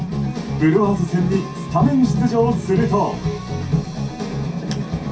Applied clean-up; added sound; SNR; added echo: none; none; none; reverberation time 0.3 s.